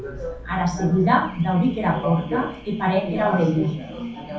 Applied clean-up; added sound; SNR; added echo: none; Alarm / Car; 19 dB; reverberation time 0.5 s.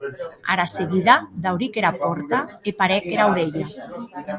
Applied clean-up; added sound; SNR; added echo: none; none; none; none.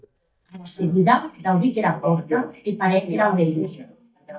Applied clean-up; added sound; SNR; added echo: neural mask model DeepFilterNet 3.